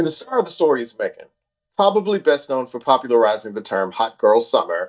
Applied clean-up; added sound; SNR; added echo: neural mask model DeepFilterNet 3.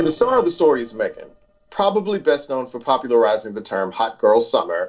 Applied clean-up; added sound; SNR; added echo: neural separator model SepFormer DNS4.